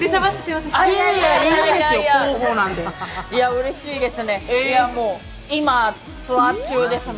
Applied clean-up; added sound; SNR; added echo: none; none; none; none.